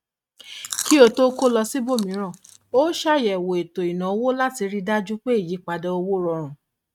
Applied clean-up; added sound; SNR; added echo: neural mask model RNNoise.